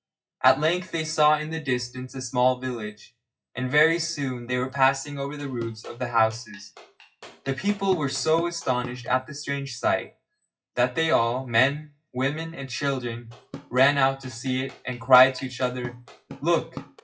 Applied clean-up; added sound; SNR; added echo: classical method WPE with log-MMSE.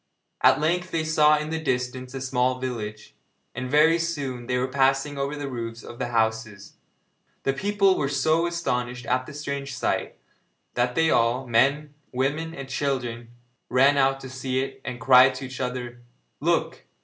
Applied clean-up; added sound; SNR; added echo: none; none; none; none.